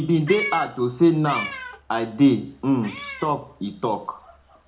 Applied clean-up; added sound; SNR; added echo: none; Meow; 13 dB; reverberation time 0.3 s.